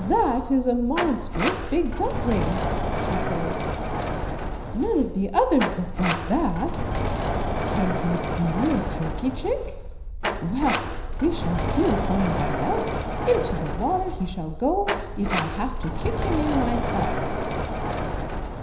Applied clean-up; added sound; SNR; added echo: none; Sliding door; 1 dB; reverberation time 0.9 s.